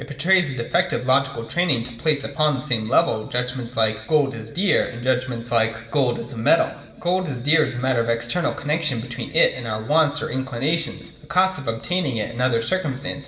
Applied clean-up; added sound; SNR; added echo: none; none; none; reverberation time 0.8 s.